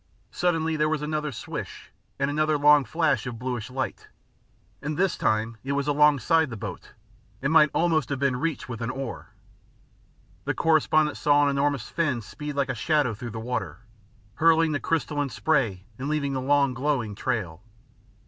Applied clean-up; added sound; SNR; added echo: none; none; none; none.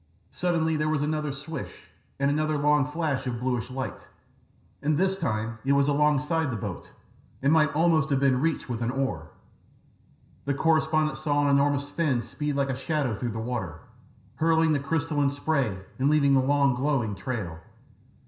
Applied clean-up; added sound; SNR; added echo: none; none; none; reverberation time 0.5 s.